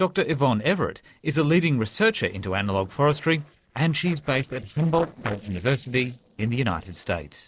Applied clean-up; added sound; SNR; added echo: neural separator model SepFormer DNS4.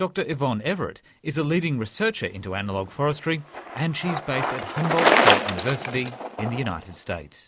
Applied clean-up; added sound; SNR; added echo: none; Bicycle; 0 dB; none.